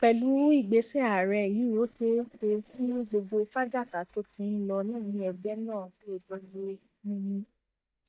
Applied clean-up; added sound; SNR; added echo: neural mask model DeepFilterNet 3.